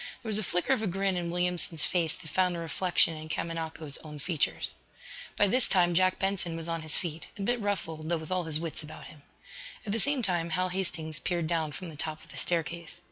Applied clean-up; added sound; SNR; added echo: none; none; none; none.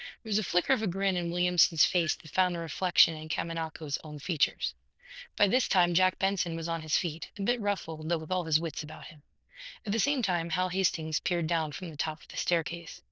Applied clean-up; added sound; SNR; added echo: neural diffusion model UNIVERSE++.